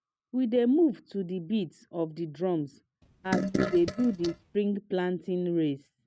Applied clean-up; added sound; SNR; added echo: neural mask model RNNoise.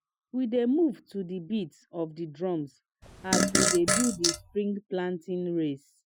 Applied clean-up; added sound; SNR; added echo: classical method Wiener filter.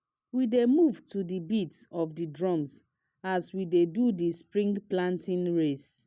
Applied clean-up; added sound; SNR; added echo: none; none; none; none.